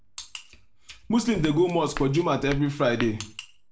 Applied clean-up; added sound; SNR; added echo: none; Walk, footsteps; 12 dB; reverberation time 0.3 s.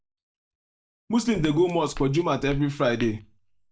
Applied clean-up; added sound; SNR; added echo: neural mask model DeepFilterNet 3.